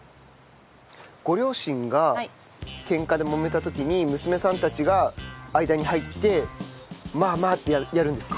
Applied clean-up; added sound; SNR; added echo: none; none; none; none.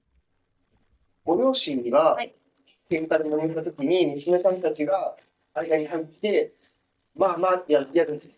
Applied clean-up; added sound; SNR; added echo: neural mask model DeepFilterNet 3.